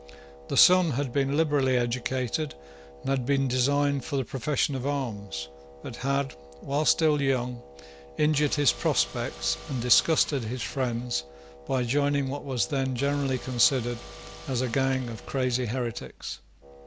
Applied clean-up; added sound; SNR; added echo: none; Wind instrument, woodwind instrument + Car; 18 dB; none.